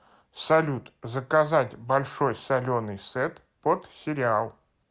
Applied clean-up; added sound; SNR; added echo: none; none; none; none.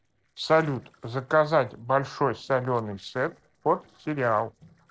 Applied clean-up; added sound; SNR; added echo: neural separator model SepFormer DNS4.